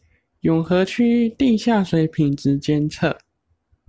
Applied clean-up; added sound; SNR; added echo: none; none; none; none.